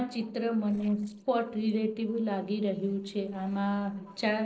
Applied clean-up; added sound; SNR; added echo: neural separator model SepFormer DNS4.